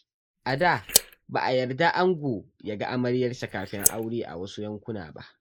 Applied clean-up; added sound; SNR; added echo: neural mask model Resemble Enhance denoiser.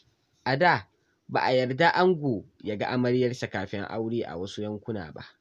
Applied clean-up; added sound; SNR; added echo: none; none; none; none.